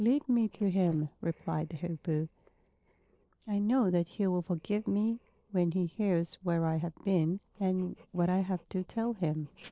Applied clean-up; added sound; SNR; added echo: neural separator model SepFormer DNS4.